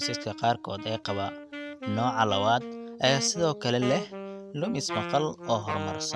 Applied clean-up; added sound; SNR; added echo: none; Wind instrument, woodwind instrument; 8 dB; none.